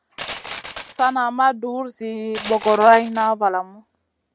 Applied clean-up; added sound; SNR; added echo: none; Glass; 11 dB; none.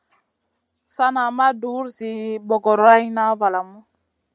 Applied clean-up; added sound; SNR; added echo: none; none; none; none.